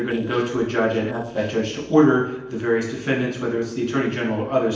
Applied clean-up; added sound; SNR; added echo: neural separator model SepFormer DNS4.